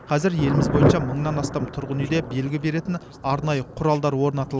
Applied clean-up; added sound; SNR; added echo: none; Thunder; 3 dB; none.